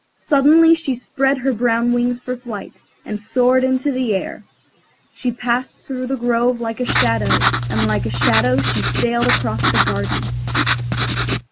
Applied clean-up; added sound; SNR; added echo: none; Writing; 0 dB; none.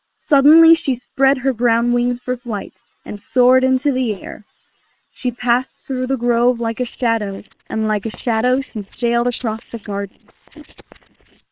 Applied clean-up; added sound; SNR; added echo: neural separator model SepFormer WHAM!.